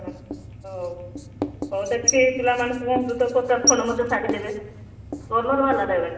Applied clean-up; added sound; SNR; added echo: none; Writing; 6 dB; reverberation time 0.8 s.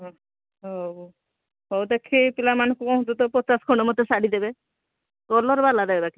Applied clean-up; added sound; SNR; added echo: none; none; none; none.